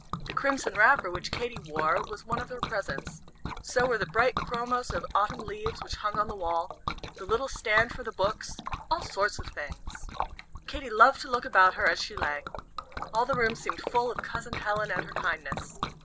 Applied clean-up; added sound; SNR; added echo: none; Liquid; 8 dB; none.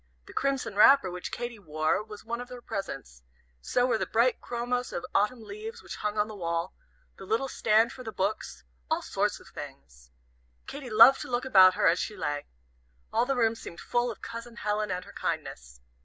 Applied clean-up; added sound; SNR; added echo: none; none; none; none.